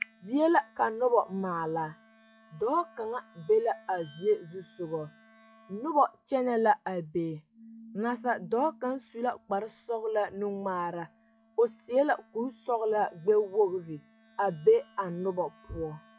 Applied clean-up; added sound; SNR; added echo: classical method log-MMSE.